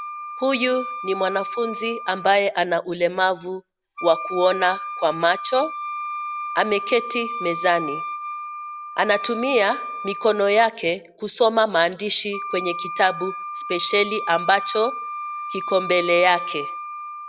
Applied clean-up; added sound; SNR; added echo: none; Wind instrument, woodwind instrument; 9 dB; none.